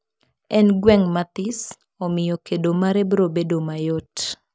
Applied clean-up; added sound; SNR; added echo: none; none; none; none.